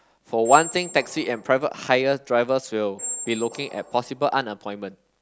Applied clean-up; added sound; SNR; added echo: none; Squeak; 12 dB; none.